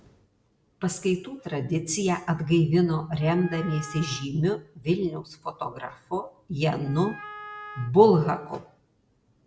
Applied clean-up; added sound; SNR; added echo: none; Wind instrument, woodwind instrument; 16 dB; none.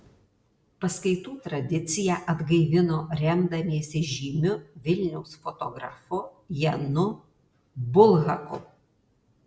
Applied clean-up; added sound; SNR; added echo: none; none; none; none.